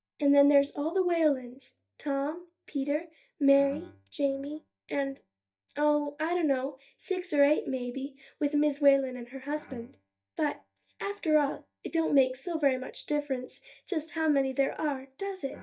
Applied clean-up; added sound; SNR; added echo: neural mask model DeepFilterNet 3.